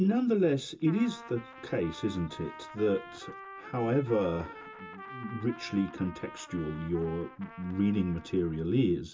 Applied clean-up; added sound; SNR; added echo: none; Trumpet; 17 dB; reverberation time 0.2 s.